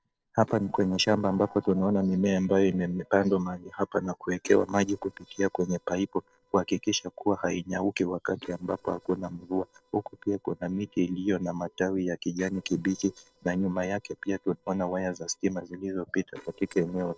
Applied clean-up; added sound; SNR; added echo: neural separator model SepFormer DNS4.